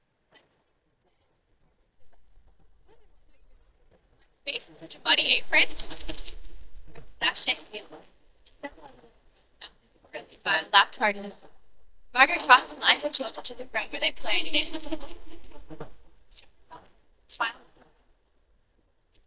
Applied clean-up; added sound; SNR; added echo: neural mask model DeepFilterNet 3.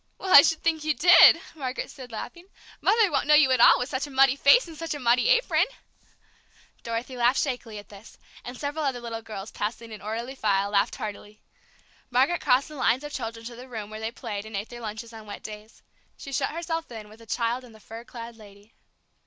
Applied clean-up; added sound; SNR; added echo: none; none; none; none.